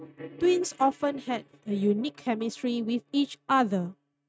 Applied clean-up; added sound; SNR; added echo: neural mask model RNNoise.